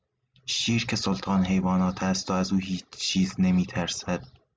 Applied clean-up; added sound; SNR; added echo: none; none; none; none.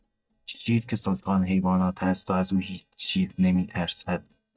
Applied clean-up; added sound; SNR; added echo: neural mask model DeepFilterNet 3.